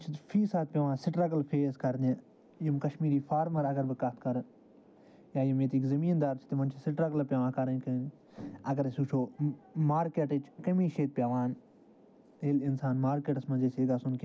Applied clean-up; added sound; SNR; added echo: none; none; none; none.